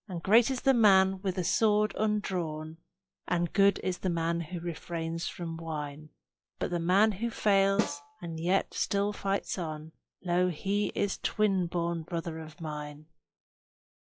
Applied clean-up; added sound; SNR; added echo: classical method log-MMSE.